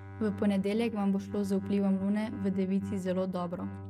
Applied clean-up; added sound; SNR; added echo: neural mask model RNNoise.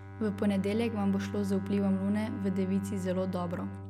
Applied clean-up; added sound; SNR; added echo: none; Bowed string instrument; 10 dB; none.